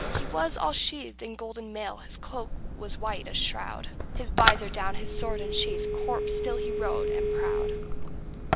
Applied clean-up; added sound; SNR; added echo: none; Telephone; -4 dB; none.